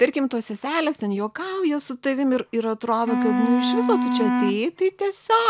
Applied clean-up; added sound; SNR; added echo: none; Wind instrument, woodwind instrument; 2 dB; none.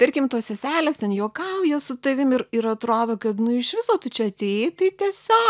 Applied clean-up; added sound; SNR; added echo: none; none; none; none.